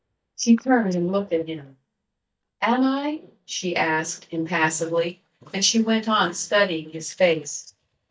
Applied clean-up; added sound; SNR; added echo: neural mask model DeepFilterNet 3.